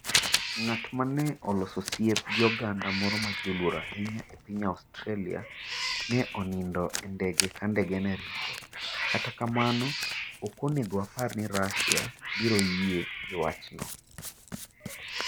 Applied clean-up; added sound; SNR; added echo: none; Cat + Writing; 3 dB; none.